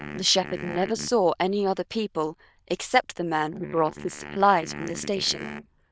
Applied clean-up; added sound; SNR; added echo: neural diffusion model UNIVERSE++.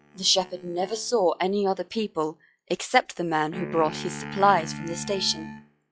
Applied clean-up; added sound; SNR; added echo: classical method log-MMSE.